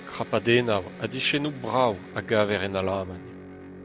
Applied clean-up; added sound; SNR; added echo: none; Electric guitar; 15 dB; none.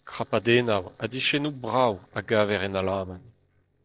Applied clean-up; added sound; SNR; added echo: neural separator model SepFormer DNS4.